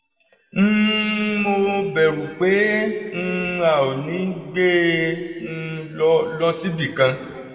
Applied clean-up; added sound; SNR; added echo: none; none; none; reverberation time 1.4 s.